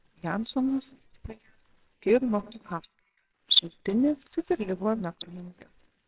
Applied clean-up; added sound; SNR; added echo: neural separator model SepFormer WHAMR!.